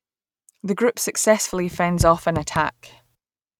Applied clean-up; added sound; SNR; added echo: neural mask model RNNoise.